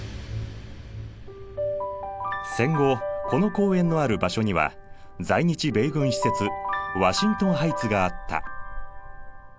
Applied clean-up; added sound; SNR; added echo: none; Thunder; 14 dB; none.